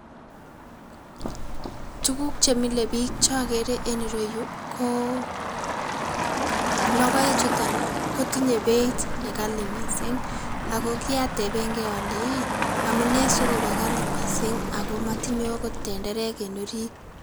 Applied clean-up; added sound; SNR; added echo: none; Motor vehicle (road) + Walk, footsteps; 0 dB; none.